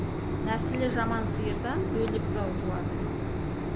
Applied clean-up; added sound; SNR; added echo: none; Mechanisms; -4 dB; none.